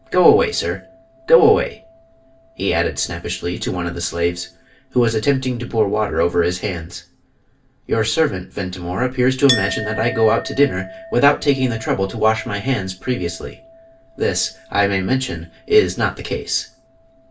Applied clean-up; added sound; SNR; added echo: none; Chink, clink; 16 dB; reverberation time 0.2 s.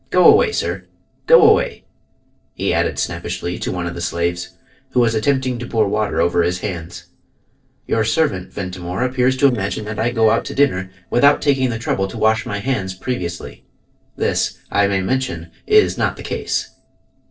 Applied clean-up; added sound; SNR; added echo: neural separator model SepFormer DNS4.